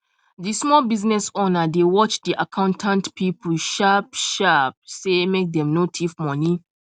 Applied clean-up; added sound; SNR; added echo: none; none; none; none.